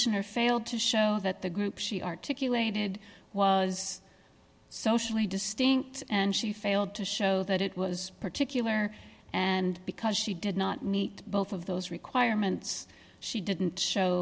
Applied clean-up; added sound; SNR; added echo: none; none; none; none.